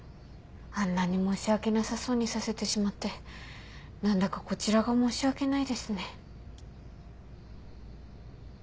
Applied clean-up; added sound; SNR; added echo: none; none; none; none.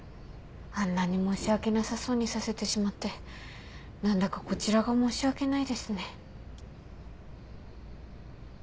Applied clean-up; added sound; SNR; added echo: none; Whoosh, swoosh, swish + Subway, metro, underground; 17 dB; none.